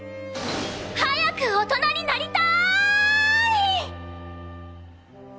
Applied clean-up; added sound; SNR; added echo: none; Wind instrument, woodwind instrument + Bell; 19 dB; none.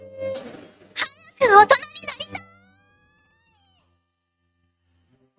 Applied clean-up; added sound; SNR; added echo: neural mask model RNNoise.